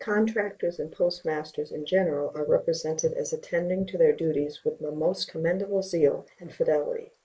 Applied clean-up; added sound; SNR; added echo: neural mask model Resemble Enhance denoiser.